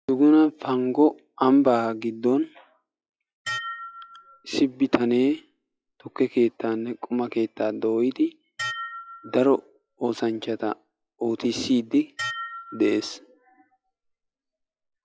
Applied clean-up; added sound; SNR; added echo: classical method log-MMSE.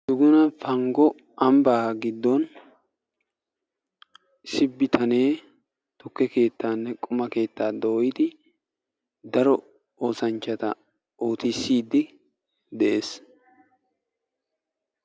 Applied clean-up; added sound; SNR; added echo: none; none; none; none.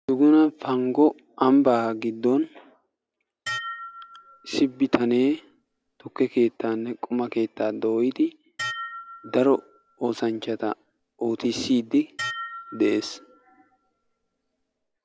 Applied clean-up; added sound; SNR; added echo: none; Dishes, pots, and pans; 14 dB; none.